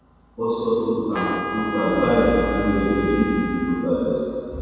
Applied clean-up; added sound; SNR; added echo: none; Trumpet; 9 dB; reverberation time 2.1 s.